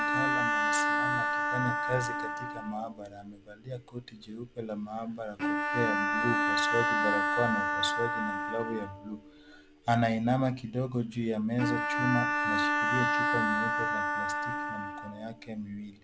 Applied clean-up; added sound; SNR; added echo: none; Bowed string instrument; -3 dB; none.